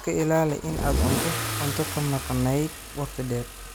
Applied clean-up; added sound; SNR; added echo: none; Engine starting / Accelerating, revving, vroom / Car; 3 dB; none.